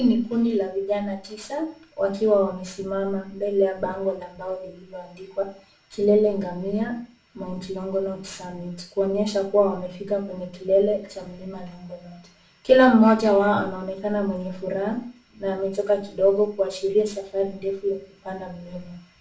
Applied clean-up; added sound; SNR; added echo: none; none; none; reverberation time 0.4 s.